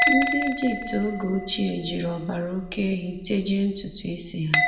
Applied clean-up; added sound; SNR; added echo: none; Bell; 3 dB; reverberation time 0.9 s.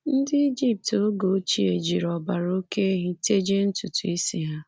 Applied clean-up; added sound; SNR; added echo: none; none; none; none.